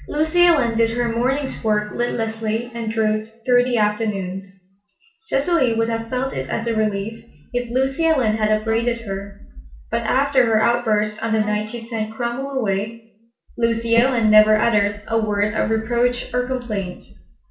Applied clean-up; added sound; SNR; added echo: none; Bowed string instrument; 19 dB; reverberation time 0.5 s.